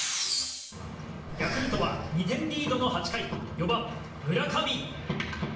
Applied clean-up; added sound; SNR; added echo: none; Breathing; 11 dB; reverberation time 0.7 s.